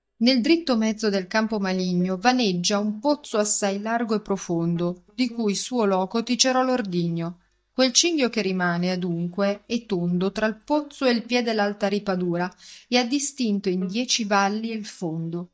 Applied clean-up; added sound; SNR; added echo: neural mask model DeepFilterNet 3.